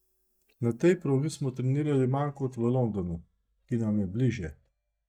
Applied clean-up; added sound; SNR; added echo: neural mask model DeepFilterNet 3.